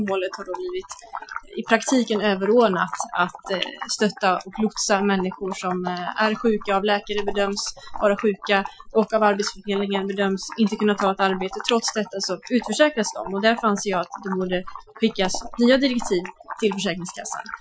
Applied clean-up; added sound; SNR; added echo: classical method Wiener filter.